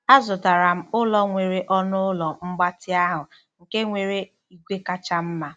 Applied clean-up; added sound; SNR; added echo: none; none; none; none.